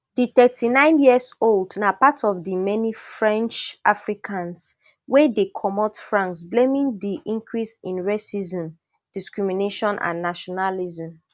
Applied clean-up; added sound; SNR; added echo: none; none; none; none.